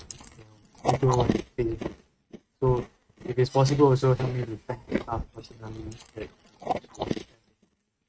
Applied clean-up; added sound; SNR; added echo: neural mask model RNNoise.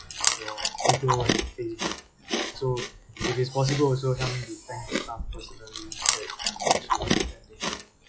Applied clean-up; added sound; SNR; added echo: classical method log-MMSE.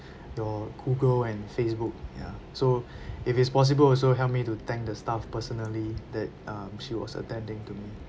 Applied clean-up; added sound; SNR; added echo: none; none; none; none.